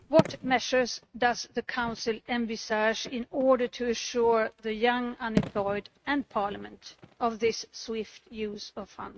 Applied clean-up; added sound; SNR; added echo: neural mask model RNNoise.